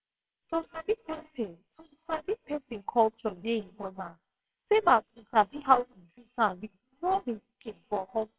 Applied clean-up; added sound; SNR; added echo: neural separator model SepFormer WHAMR!.